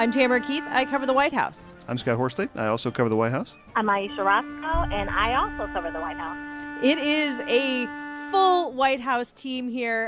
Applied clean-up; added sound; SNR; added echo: none; Wind instrument, woodwind instrument + Boom; 11 dB; none.